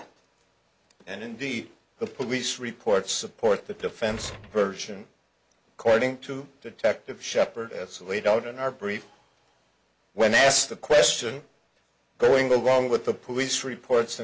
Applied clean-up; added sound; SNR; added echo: none; Door; 17 dB; none.